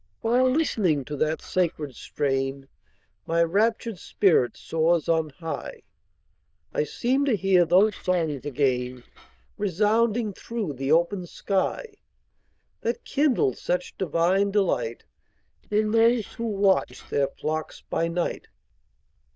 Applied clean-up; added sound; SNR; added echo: neural diffusion model UNIVERSE++.